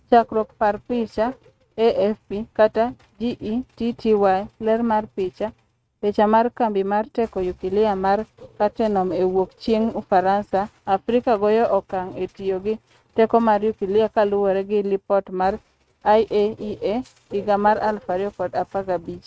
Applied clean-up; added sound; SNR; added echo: neural mask model RNNoise.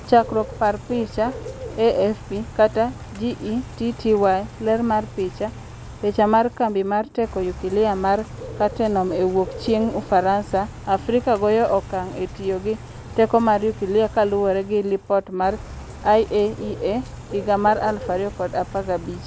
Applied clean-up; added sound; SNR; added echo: none; Bird / Rain; 14 dB; none.